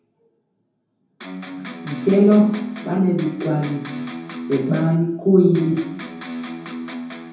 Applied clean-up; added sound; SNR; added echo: none; Electric guitar; 11 dB; reverberation time 0.9 s.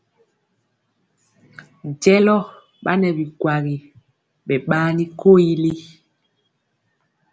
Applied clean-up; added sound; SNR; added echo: none; none; none; none.